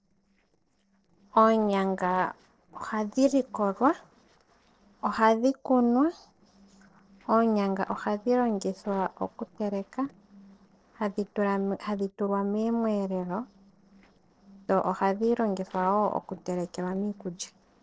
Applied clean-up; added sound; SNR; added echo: neural separator model SepFormer DNS4.